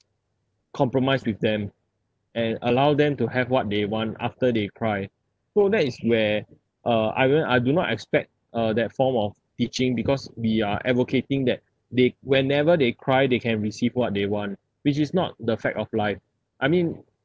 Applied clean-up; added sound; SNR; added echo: none; none; none; none.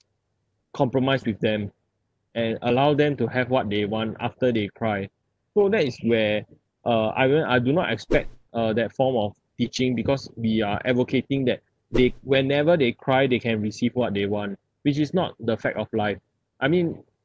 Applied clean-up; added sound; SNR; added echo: none; Whoosh, swoosh, swish; 4 dB; none.